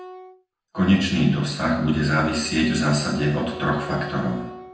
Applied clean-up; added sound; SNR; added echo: none; Wind instrument, woodwind instrument; 17 dB; reverberation time 0.9 s.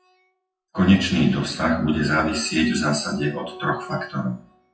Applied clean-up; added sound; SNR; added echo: classical method WPE with log-MMSE.